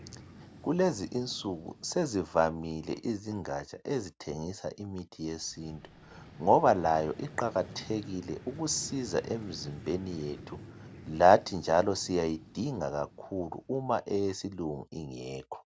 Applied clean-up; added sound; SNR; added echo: none; Vehicle; 19 dB; none.